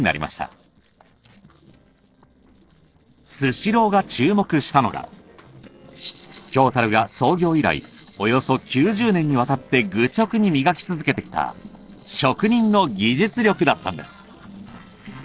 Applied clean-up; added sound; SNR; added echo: neural separator model SepFormer DNS4.